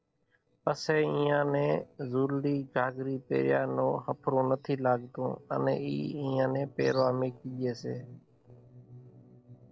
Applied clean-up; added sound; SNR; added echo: neural separator model SepFormer DNS4.